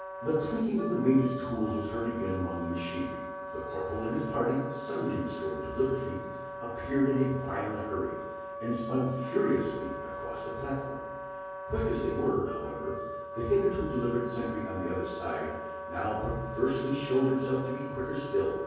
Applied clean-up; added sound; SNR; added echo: none; Wind instrument, woodwind instrument; 8 dB; reverberation time 1.3 s.